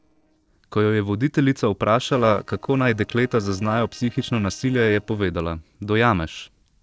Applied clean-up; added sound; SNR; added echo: neural separator model SepFormer DNS4.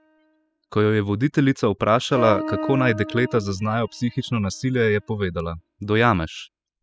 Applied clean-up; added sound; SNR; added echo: classical method spectral subtraction.